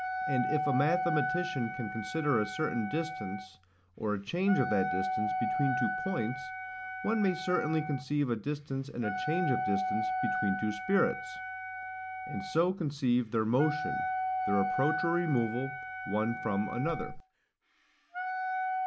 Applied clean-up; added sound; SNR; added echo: none; Wind instrument, woodwind instrument; 3 dB; none.